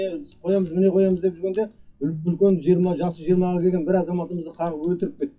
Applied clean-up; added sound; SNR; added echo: classical method WPE with log-MMSE.